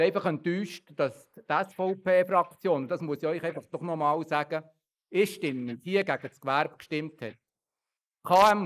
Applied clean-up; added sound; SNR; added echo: neural mask model Resemble Enhance denoiser.